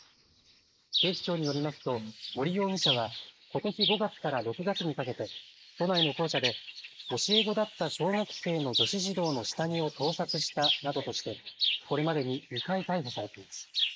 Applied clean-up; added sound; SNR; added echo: neural mask model Resemble Enhance denoiser.